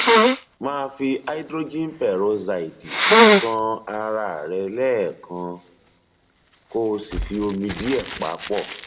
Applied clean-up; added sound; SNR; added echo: none; Sneeze; -2 dB; reverberation time 0.9 s.